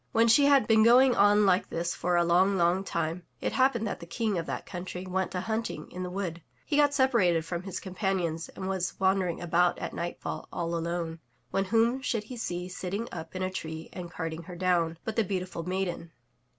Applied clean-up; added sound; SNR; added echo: none; none; none; none.